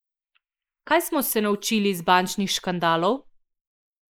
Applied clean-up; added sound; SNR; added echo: neural mask model Resemble Enhance denoiser.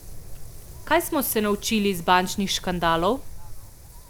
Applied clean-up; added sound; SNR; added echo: none; Wind; 12 dB; none.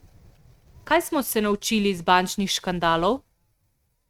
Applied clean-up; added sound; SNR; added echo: neural mask model RNNoise.